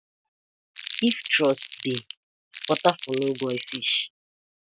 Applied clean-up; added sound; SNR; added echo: none; Crumpling, crinkling; 1 dB; none.